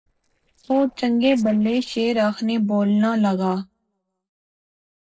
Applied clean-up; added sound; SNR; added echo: neural separator model SepFormer DNS4.